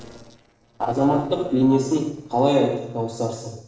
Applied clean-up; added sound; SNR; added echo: neural separator model SepFormer DNS4.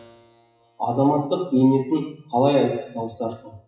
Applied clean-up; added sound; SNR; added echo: classical method WPE with log-MMSE.